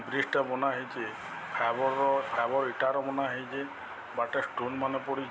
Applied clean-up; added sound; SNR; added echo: none; none; none; none.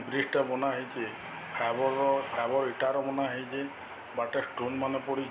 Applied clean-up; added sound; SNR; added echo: none; none; none; reverberation time 1.6 s.